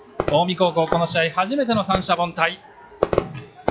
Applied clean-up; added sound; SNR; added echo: classical method log-MMSE.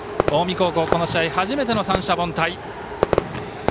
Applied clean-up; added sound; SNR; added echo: none; Fireworks; 4 dB; none.